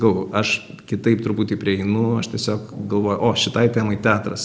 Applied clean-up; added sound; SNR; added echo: none; none; none; none.